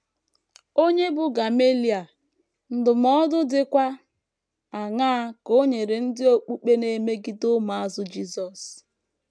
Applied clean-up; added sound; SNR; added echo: none; none; none; none.